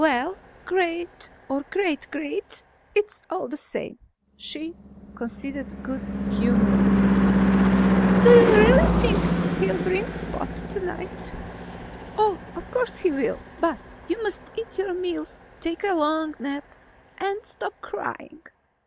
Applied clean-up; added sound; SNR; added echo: none; Car passing by / Engine / Truck; -1 dB; none.